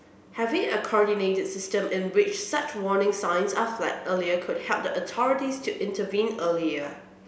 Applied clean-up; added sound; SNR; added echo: none; none; none; none.